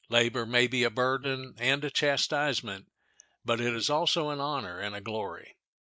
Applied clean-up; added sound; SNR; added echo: neural mask model Resemble Enhance denoiser.